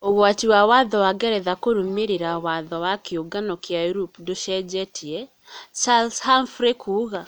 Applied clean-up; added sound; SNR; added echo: none; none; none; none.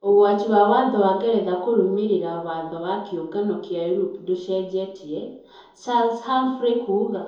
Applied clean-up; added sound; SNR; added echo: none; none; none; reverberation time 2.6 s.